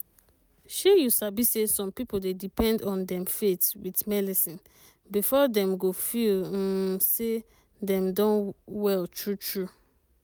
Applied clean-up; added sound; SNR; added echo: none; none; none; none.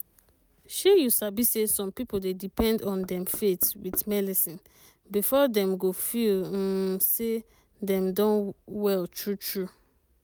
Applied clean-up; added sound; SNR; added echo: none; Knock; 18 dB; none.